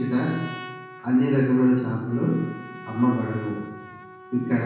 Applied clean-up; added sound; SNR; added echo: none; Trumpet; 17 dB; reverberation time 1.2 s.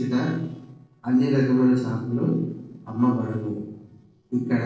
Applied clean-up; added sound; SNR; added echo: neural separator model SepFormer DNS4.